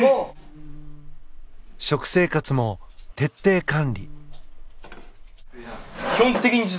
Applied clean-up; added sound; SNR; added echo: none; Buzz; 14 dB; none.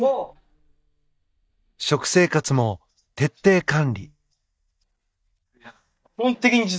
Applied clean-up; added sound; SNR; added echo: neural mask model DeepFilterNet 3.